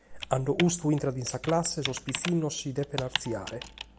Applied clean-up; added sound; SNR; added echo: none; Computer keyboard; 10 dB; none.